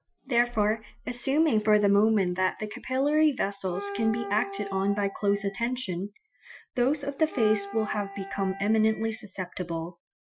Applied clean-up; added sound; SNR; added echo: classical method Wiener filter.